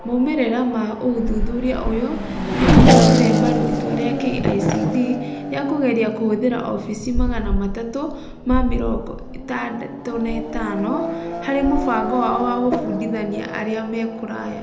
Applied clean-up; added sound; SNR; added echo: none; Race car, auto racing / Accelerating, revving, vroom; -1 dB; reverberation time 0.7 s.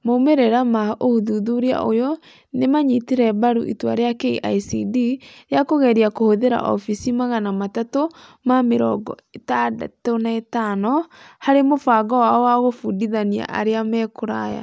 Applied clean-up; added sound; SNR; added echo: none; none; none; none.